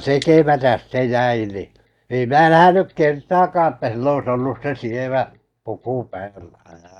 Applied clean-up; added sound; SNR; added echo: neural mask model DeepFilterNet 3.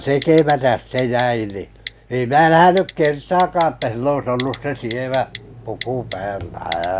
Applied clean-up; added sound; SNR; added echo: none; Typing; 17 dB; none.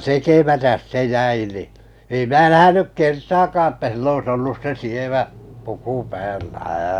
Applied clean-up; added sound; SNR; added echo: none; none; none; none.